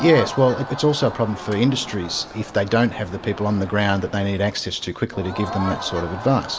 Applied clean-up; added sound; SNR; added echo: none; Crowd; 12 dB; reverberation time 0.5 s.